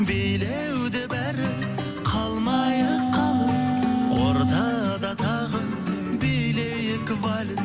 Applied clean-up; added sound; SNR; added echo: none; Wind instrument, woodwind instrument; -1 dB; none.